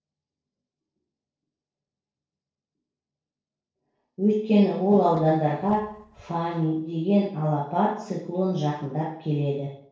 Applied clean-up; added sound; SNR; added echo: neural separator model SepFormer DNS4.